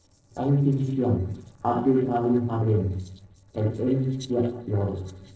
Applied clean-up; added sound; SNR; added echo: neural separator model SepFormer DNS4.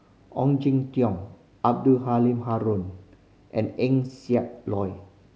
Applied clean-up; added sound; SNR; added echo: none; none; none; none.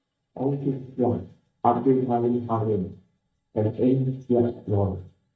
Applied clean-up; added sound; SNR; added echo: neural mask model DeepFilterNet 3.